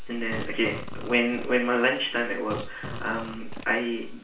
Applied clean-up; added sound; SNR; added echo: none; Fart; 12 dB; reverberation time 0.4 s.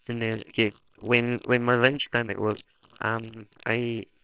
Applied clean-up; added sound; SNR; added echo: neural separator model SepFormer WHAMR!.